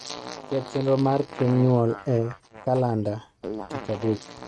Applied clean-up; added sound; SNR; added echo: neural mask model RNNoise.